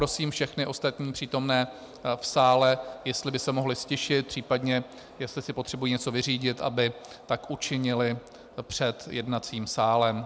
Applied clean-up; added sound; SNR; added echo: none; none; none; none.